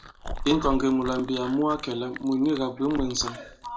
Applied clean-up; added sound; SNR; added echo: none; Chewing, mastication; 10 dB; reverberation time 0.3 s.